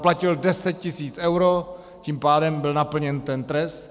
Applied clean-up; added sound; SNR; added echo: none; none; none; none.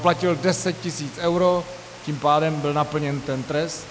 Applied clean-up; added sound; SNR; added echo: none; Keyboard (musical) + Water; 17 dB; none.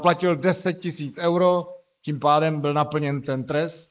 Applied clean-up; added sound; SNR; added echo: neural mask model Resemble Enhance denoiser.